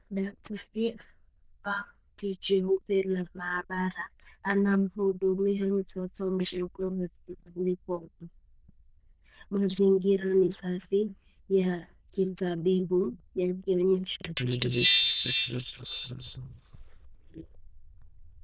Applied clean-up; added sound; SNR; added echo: neural diffusion model UNIVERSE++.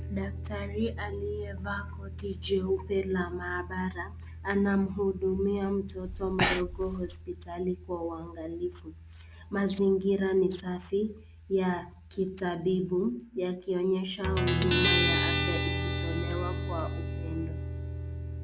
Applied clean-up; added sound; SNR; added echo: none; Breathing + Guitar; 3 dB; none.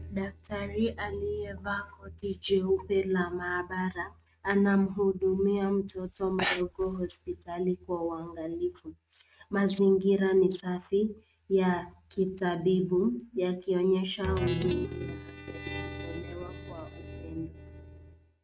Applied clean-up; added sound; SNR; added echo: neural mask model RNNoise.